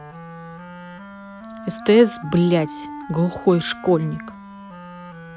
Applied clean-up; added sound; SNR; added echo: none; Wind instrument, woodwind instrument; 14 dB; none.